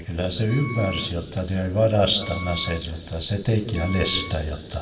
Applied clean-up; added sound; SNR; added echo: none; Wind instrument, woodwind instrument; 14 dB; reverberation time 1.5 s.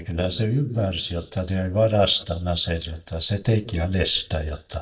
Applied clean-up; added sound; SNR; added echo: neural mask model DeepFilterNet 3.